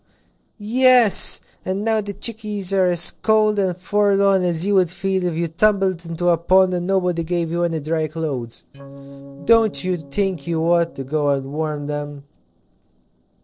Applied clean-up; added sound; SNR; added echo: neural separator model SepFormer DNS4.